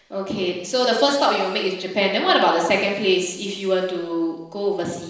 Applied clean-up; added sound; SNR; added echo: none; none; none; reverberation time 1.1 s.